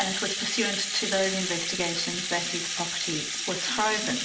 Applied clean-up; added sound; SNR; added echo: none; Rattle (instrument); 1 dB; reverberation time 0.8 s.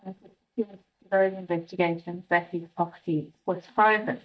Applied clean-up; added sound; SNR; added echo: neural mask model DeepFilterNet 3.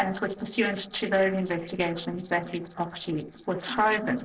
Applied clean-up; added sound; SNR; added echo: neural separator model SepFormer DNS4.